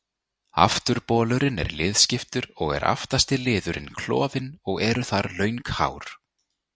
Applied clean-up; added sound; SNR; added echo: none; none; none; none.